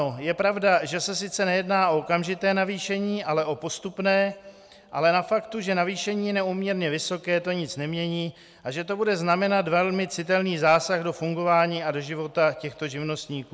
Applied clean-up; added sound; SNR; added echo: none; none; none; none.